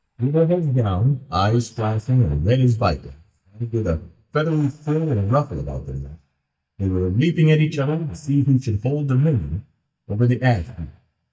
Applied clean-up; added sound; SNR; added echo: neural mask model DeepFilterNet 3.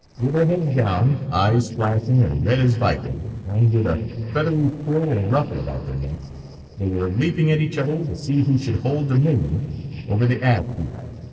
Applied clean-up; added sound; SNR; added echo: neural separator model SepFormer DNS4.